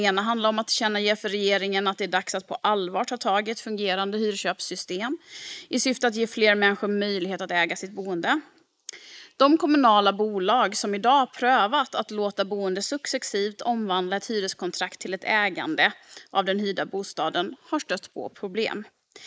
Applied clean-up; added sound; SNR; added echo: neural mask model Resemble Enhance denoiser.